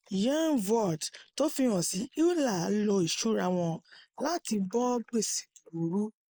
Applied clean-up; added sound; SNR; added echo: neural mask model Resemble Enhance denoiser.